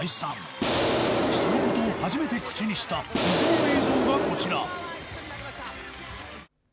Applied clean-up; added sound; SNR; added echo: none; Explosion; -3 dB; none.